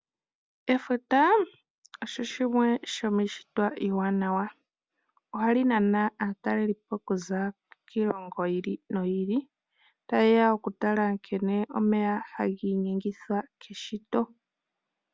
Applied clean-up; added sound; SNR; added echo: none; none; none; none.